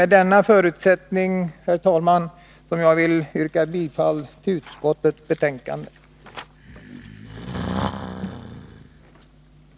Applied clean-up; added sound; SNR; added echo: none; Breathing; 11 dB; none.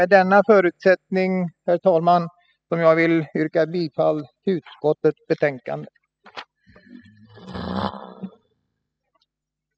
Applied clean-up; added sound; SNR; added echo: classical method spectral subtraction.